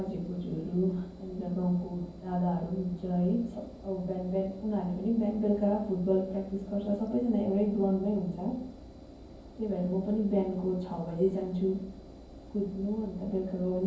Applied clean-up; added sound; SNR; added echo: none; Engine; 17 dB; reverberation time 0.9 s.